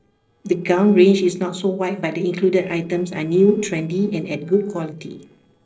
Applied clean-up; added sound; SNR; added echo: neural separator model SepFormer DNS4.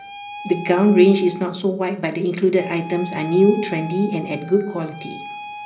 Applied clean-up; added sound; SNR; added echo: none; Wind instrument, woodwind instrument; 15 dB; reverberation time 0.5 s.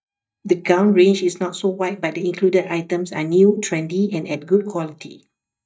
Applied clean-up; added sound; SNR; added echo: neural mask model DeepFilterNet 3.